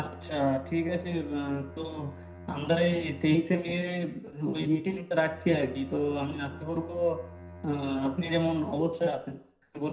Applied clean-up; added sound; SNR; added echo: none; Bowed string instrument; 16 dB; reverberation time 0.5 s.